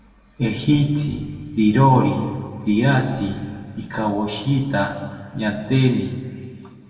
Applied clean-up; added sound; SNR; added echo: none; none; none; reverberation time 2.1 s.